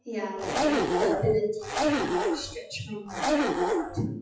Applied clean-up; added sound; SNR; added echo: classical method WPE with log-MMSE.